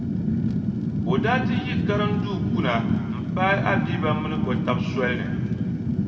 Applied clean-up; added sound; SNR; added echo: none; Fire; -4 dB; reverberation time 2.4 s.